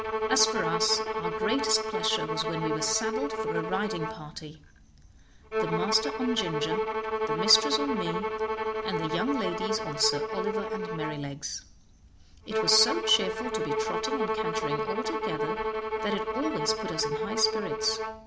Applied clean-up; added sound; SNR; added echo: none; Bowed string instrument; -1 dB; none.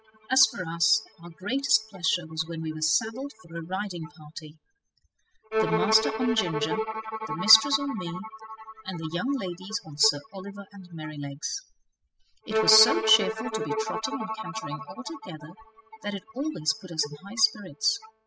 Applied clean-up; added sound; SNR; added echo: classical method spectral subtraction.